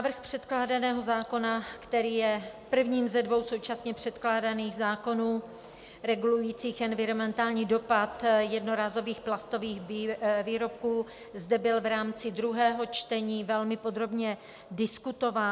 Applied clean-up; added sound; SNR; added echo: none; none; none; none.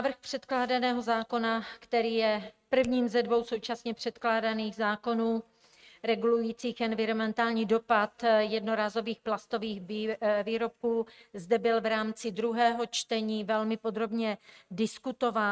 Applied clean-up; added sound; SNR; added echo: neural mask model RNNoise.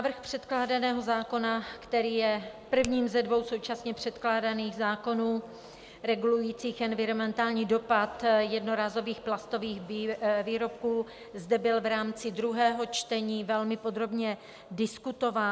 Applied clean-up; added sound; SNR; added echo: none; Finger snapping; 15 dB; none.